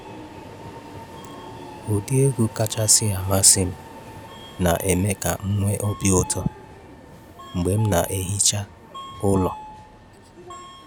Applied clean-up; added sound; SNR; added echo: none; Subway, metro, underground; 16 dB; none.